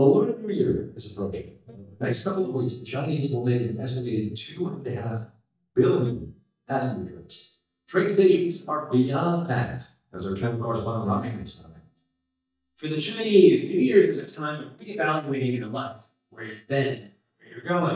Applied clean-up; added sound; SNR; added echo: neural mask model DeepFilterNet 3.